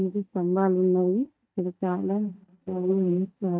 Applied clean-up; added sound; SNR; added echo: neural mask model DeepFilterNet 3.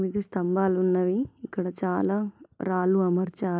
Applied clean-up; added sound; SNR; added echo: none; none; none; none.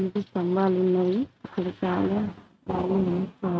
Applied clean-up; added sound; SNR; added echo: neural mask model RNNoise.